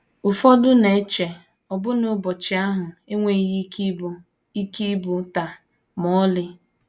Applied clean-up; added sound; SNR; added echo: none; none; none; none.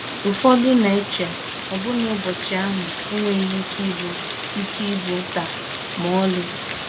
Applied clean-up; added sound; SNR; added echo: none; Rain; 4 dB; none.